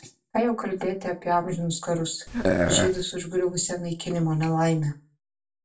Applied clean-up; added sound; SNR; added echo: none; Burping, eructation; -3 dB; reverberation time 0.2 s.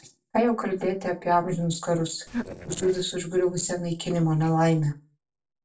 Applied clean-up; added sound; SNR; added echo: neural separator model SepFormer DNS4.